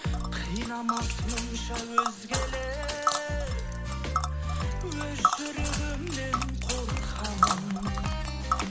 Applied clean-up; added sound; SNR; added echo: none; Tick; 2 dB; none.